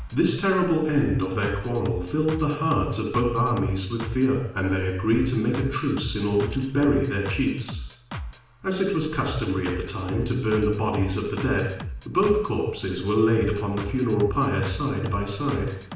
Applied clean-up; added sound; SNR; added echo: none; Drum kit; 12 dB; reverberation time 0.7 s.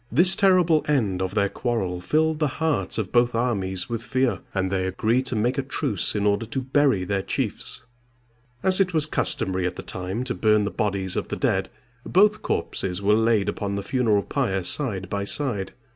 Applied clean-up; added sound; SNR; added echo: none; none; none; none.